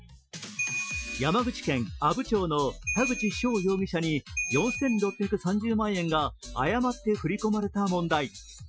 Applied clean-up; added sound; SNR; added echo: classical method Wiener filter.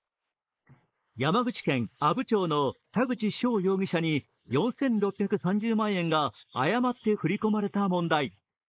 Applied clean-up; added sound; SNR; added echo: neural mask model Resemble Enhance denoiser.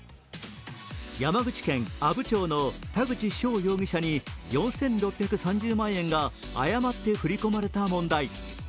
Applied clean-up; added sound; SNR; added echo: none; none; none; none.